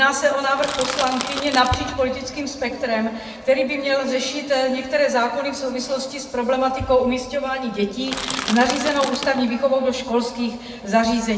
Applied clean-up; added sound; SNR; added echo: none; Crushing; 7 dB; reverberation time 2.0 s.